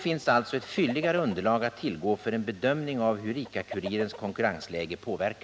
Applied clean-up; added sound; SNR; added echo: none; Chicken, rooster; 16 dB; none.